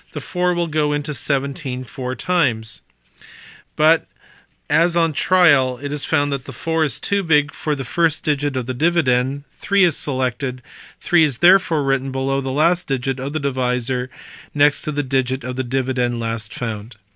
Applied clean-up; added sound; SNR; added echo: none; none; none; none.